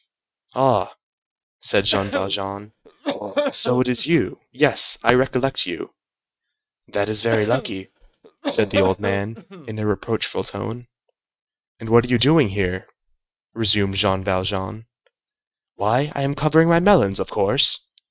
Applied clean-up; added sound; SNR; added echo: neural mask model RNNoise.